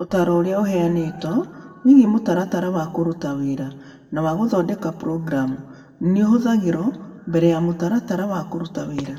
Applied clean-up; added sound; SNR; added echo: none; none; none; reverberation time 1.0 s.